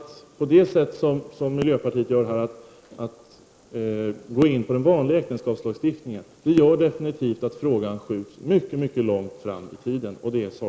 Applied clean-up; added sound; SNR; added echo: neural mask model Resemble Enhance denoiser.